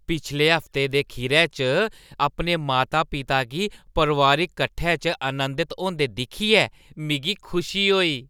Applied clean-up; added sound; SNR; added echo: none; none; none; none.